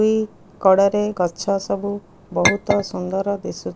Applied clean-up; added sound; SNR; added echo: none; Chink, clink; 3 dB; none.